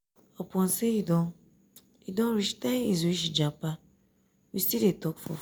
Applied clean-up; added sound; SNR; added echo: none; none; none; none.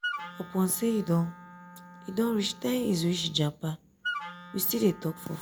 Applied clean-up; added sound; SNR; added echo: none; Wind instrument, woodwind instrument; 12 dB; none.